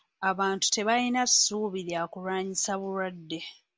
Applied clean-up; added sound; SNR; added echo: none; none; none; none.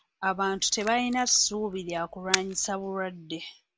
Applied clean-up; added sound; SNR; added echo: none; Camera; 9 dB; none.